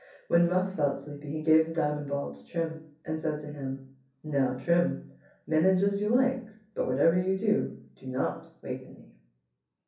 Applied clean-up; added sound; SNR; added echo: none; none; none; reverberation time 0.6 s.